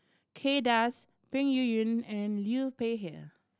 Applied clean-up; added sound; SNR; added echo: none; none; none; none.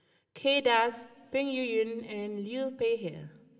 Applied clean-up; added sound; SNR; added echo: none; none; none; reverberation time 1.7 s.